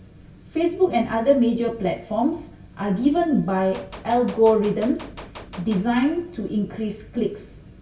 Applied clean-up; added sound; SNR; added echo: none; Gunshot, gunfire; 18 dB; reverberation time 0.1 s.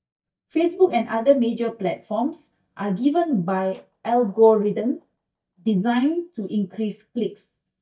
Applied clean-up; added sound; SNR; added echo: neural mask model DeepFilterNet 3.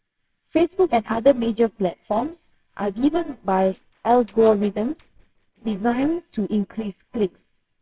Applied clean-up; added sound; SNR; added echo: neural separator model SepFormer WHAMR!.